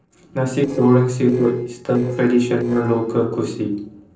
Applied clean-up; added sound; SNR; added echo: neural separator model SepFormer DNS4.